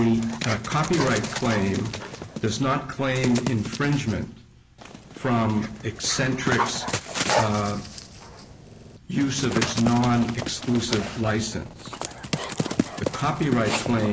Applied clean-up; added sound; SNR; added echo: none; Dog; 6 dB; none.